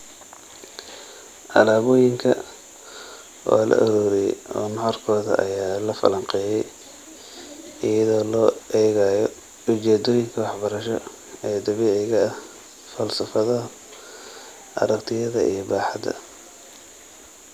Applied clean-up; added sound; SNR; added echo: none; none; none; none.